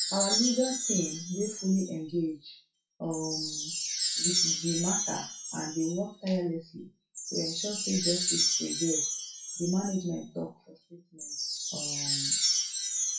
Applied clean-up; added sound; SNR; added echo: classical method WPE with log-MMSE.